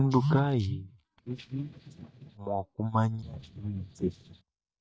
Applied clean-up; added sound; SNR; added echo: neural mask model DeepFilterNet 3.